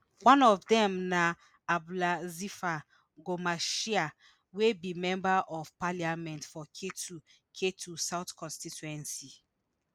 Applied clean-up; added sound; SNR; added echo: none; none; none; none.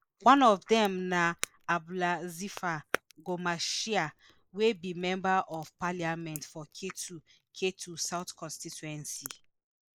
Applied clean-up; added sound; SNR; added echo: neural mask model Resemble Enhance denoiser.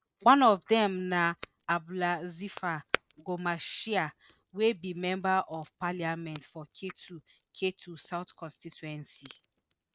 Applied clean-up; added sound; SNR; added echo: neural mask model RNNoise.